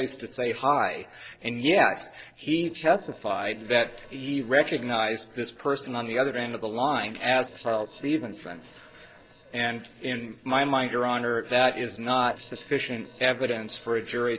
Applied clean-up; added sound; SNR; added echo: neural separator model SepFormer DNS4.